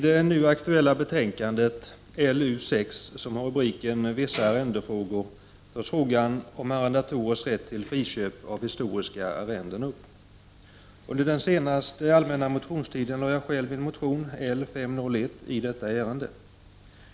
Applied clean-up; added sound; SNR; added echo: none; Tambourine; 16 dB; none.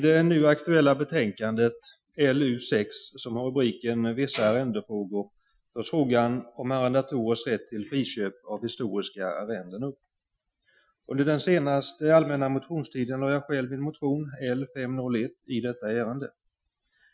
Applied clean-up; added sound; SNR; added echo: classical method Wiener filter.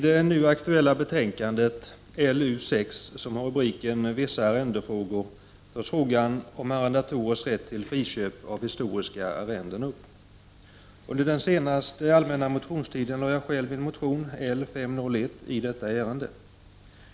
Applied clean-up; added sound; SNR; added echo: none; none; none; none.